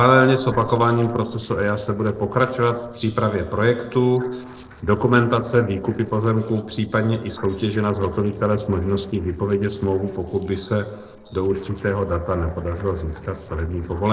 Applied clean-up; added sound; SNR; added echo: neural separator model SepFormer DNS4.